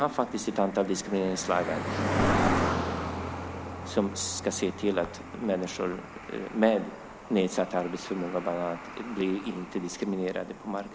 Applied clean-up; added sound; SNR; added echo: none; Cricket; 3 dB; none.